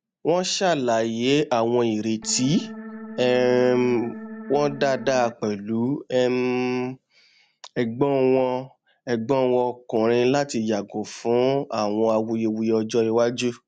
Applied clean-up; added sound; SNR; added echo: none; Organ; 13 dB; none.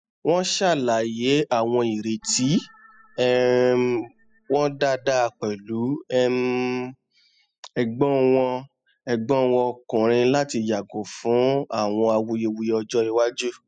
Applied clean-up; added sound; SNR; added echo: classical method spectral subtraction.